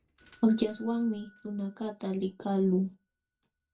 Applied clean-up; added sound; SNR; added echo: none; Doorbell; 15 dB; reverberation time 0.2 s.